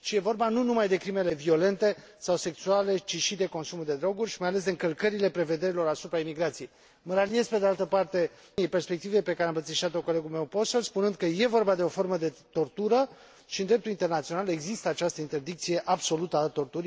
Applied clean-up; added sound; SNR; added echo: none; none; none; none.